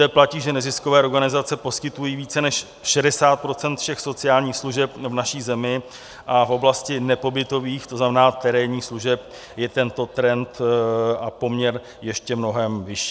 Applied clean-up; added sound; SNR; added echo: none; none; none; none.